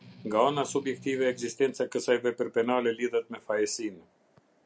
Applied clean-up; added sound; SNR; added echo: none; Strum; 19 dB; none.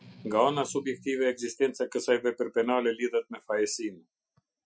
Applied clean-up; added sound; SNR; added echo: classical method Wiener filter.